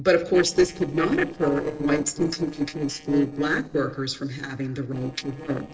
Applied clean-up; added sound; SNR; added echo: neural separator model SepFormer DNS4.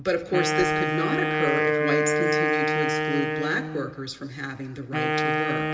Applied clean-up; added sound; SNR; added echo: none; Wind instrument, woodwind instrument; -4 dB; reverberation time 2.2 s.